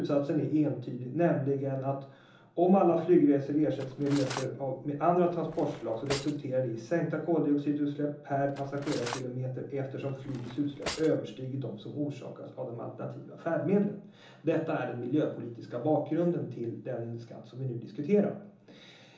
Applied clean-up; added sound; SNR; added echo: none; Cutlery, silverware; 15 dB; reverberation time 1.2 s.